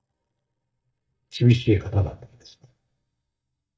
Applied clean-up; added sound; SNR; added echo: neural mask model DeepFilterNet 3.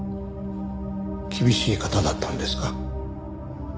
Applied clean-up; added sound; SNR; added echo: none; none; none; none.